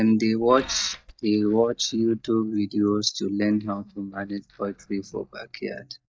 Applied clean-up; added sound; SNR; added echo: neural mask model DeepFilterNet 3.